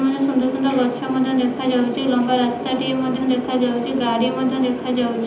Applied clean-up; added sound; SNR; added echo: none; none; none; reverberation time 1.2 s.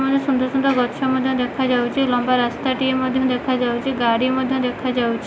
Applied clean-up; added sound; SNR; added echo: none; none; none; none.